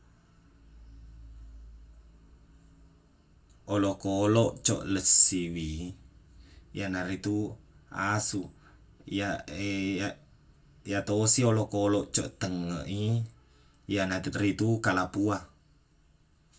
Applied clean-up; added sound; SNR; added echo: none; none; none; reverberation time 0.2 s.